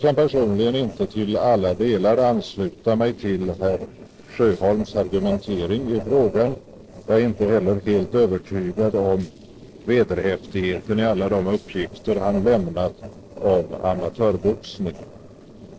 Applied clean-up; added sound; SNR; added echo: neural separator model SepFormer DNS4.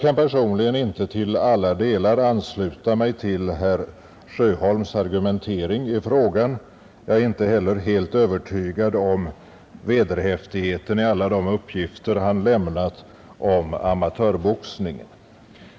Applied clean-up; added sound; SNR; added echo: none; none; none; none.